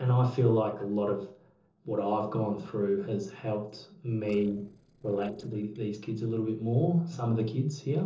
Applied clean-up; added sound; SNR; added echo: neural separator model SepFormer DNS4.